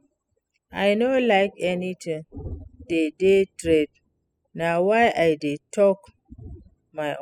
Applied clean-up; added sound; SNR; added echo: classical method spectral subtraction.